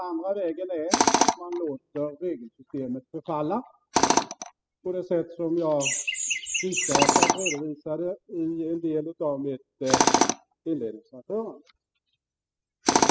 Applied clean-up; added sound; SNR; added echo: classical method spectral subtraction.